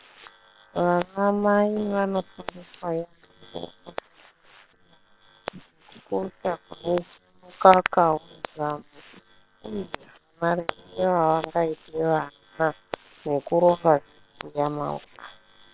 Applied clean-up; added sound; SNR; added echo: neural separator model SepFormer WHAM!.